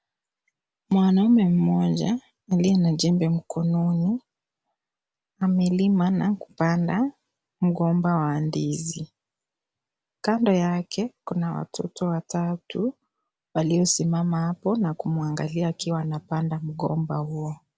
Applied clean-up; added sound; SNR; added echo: none; none; none; none.